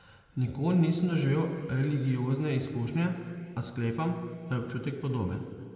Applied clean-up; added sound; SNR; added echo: none; none; none; reverberation time 2.3 s.